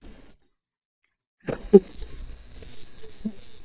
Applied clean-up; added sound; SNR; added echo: neural mask model DeepFilterNet 3.